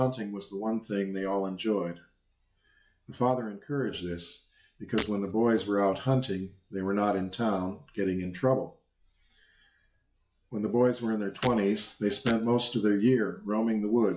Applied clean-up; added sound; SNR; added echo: classical method log-MMSE.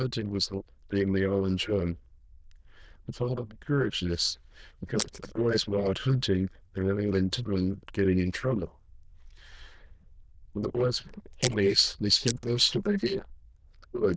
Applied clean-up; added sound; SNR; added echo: neural diffusion model UNIVERSE++.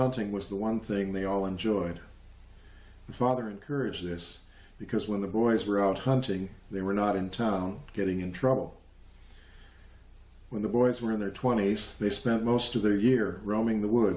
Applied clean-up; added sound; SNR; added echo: none; none; none; none.